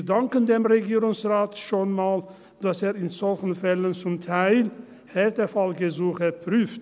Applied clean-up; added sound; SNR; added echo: none; none; none; none.